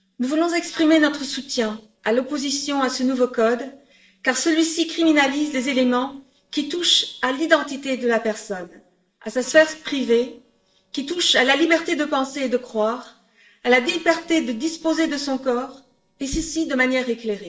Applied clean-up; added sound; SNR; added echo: neural separator model SepFormer DNS4.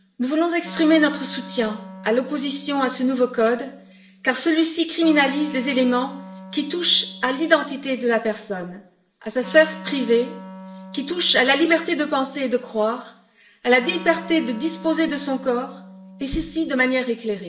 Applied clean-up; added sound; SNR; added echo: none; Wind instrument, woodwind instrument; 18 dB; reverberation time 0.5 s.